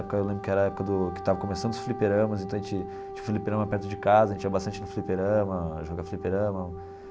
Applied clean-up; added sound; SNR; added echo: none; Wind instrument, woodwind instrument; 11 dB; none.